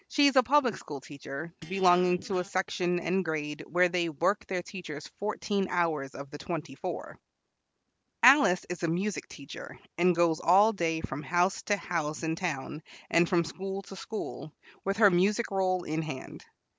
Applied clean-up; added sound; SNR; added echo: neural separator model SepFormer DNS4.